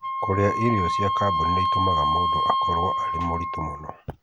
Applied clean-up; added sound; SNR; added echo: none; Wind instrument, woodwind instrument; -3 dB; none.